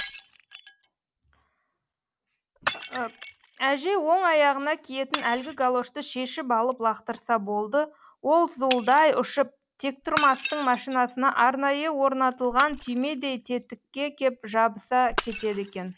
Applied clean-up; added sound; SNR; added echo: none; Shatter; 14 dB; none.